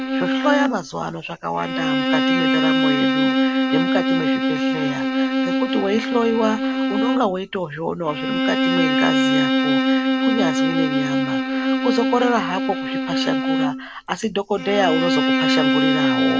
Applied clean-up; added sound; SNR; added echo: none; Bowed string instrument; -5 dB; none.